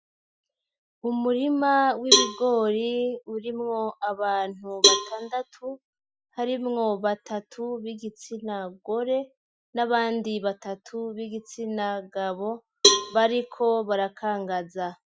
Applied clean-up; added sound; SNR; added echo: classical method Wiener filter.